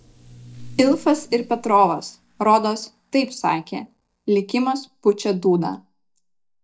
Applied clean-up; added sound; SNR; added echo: neural mask model DeepFilterNet 3.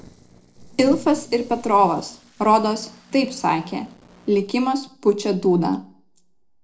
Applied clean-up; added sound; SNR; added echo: neural separator model SepFormer DNS4.